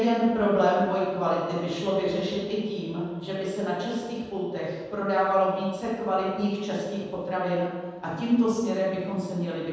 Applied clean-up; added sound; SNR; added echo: none; none; none; reverberation time 1.2 s.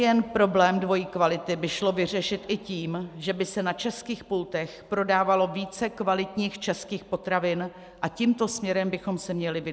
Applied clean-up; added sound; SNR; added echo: none; none; none; none.